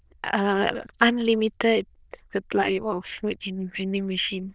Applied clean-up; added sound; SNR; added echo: neural diffusion model UNIVERSE++.